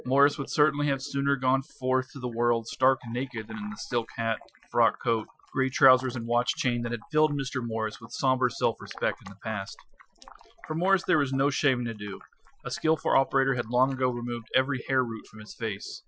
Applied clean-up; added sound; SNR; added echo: classical method Wiener filter.